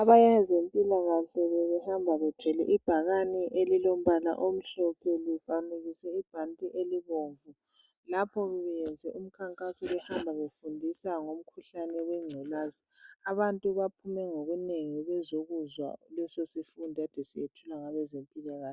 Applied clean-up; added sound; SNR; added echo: none; none; none; none.